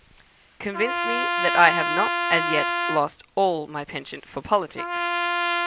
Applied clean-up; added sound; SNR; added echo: none; Trumpet; 1 dB; none.